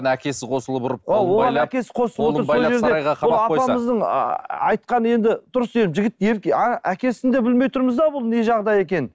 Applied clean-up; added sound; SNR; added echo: none; none; none; none.